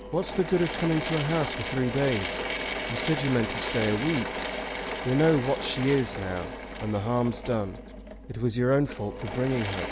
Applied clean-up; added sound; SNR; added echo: none; Drill / Mechanisms; 6 dB; none.